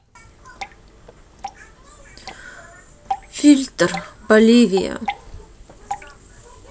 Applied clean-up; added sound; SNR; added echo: none; Drip / Water; 15 dB; none.